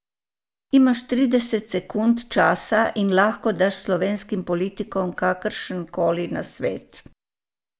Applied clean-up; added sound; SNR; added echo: none; none; none; none.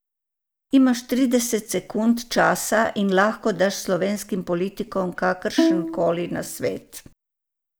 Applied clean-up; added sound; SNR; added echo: none; Bowed string instrument; 1 dB; none.